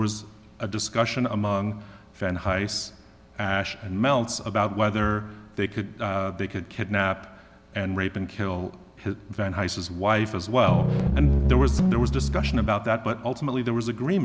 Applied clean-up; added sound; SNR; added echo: none; Piano; -5 dB; none.